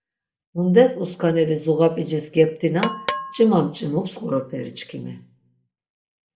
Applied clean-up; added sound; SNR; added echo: none; Percussion; 9 dB; reverberation time 0.4 s.